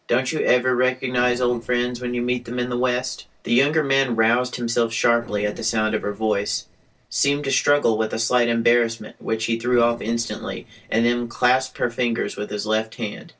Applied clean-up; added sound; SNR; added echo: neural separator model SepFormer DNS4.